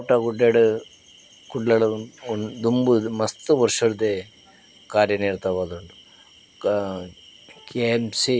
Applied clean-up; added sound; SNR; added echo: none; none; none; none.